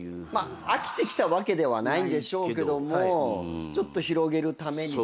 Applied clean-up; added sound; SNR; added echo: none; none; none; none.